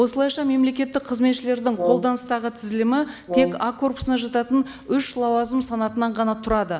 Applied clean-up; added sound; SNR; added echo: none; Brass instrument; 6 dB; none.